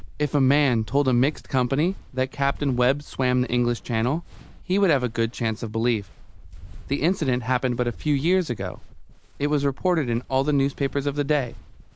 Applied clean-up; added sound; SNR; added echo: none; Walk, footsteps; 16 dB; none.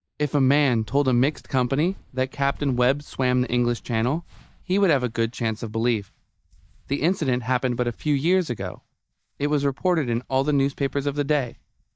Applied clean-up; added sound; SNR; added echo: neural mask model DeepFilterNet 3.